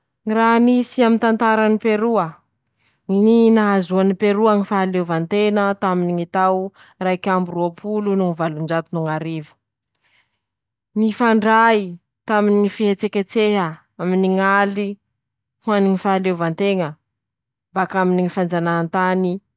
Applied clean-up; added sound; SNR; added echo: none; none; none; none.